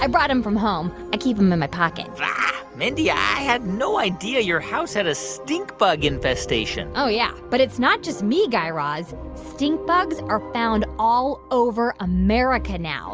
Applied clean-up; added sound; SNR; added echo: none; none; none; none.